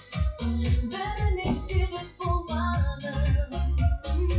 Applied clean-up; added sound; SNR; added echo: classical method WPE with log-MMSE.